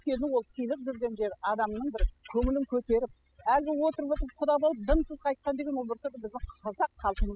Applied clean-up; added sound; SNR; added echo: classical method spectral subtraction.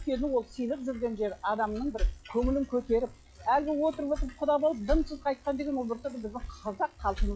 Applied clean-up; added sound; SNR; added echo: classical method log-MMSE.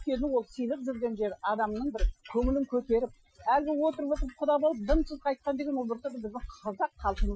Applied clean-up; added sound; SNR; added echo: classical method Wiener filter.